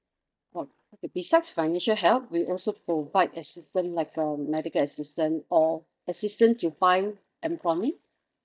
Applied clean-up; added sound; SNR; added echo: neural mask model DeepFilterNet 3.